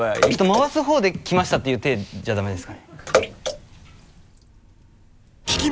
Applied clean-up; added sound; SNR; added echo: none; Bathtub (filling or washing) / Water / Splash, splatter; 5 dB; none.